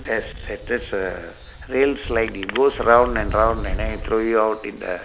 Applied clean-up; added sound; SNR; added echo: none; Wind; 10 dB; none.